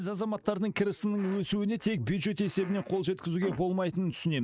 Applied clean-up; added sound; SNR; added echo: neural mask model RNNoise.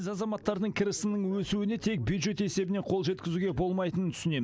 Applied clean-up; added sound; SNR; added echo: none; none; none; none.